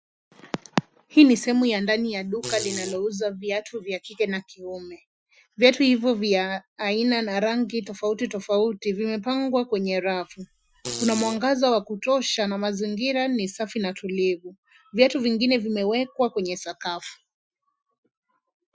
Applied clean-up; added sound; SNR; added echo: classical method Wiener filter.